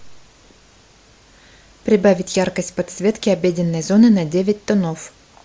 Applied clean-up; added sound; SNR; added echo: none; none; none; none.